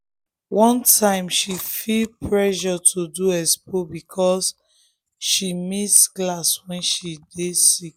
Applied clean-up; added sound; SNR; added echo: none; none; none; none.